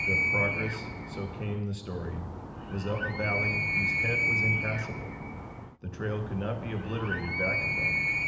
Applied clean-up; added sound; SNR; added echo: none; Animal; -3 dB; reverberation time 0.8 s.